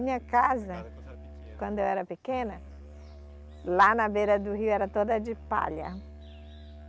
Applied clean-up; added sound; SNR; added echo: none; Musical instrument; 16 dB; none.